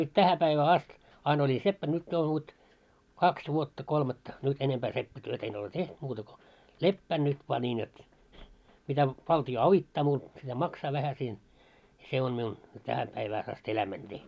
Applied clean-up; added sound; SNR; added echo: none; none; none; none.